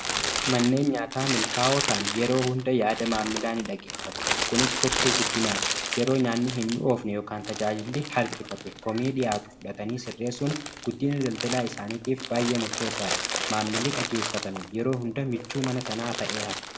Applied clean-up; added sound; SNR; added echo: none; Crumpling, crinkling; 4 dB; reverberation time 1.3 s.